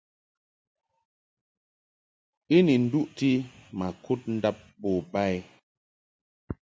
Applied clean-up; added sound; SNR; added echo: none; none; none; none.